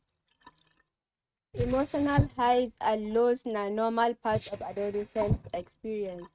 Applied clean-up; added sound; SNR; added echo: neural mask model RNNoise.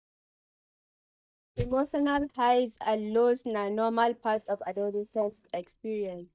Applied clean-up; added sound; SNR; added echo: neural mask model DeepFilterNet 3.